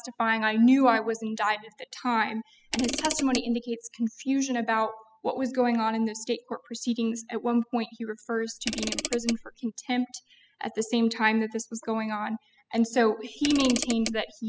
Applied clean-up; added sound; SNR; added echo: classical method spectral subtraction.